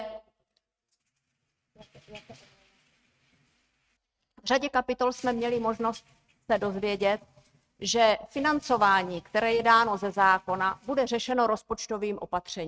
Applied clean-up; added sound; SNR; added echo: neural mask model RNNoise.